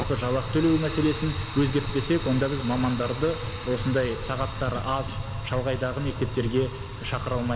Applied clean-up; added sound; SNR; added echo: none; Fire; 6 dB; reverberation time 0.7 s.